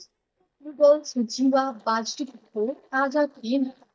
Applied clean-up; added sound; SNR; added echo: neural mask model DeepFilterNet 3.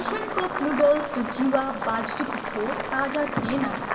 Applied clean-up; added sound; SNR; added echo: none; Boiling; 5 dB; reverberation time 2.2 s.